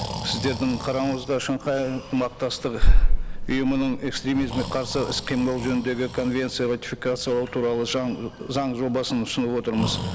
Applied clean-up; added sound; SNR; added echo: none; Breathing; 0 dB; none.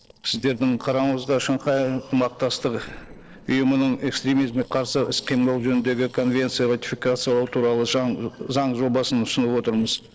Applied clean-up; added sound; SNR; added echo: neural separator model SepFormer DNS4.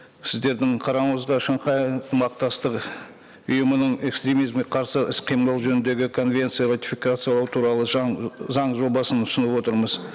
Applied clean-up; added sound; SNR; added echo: none; none; none; none.